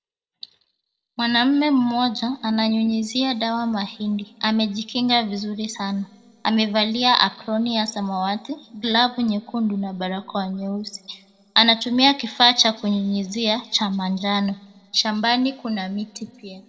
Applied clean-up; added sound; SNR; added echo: none; none; none; reverberation time 2.1 s.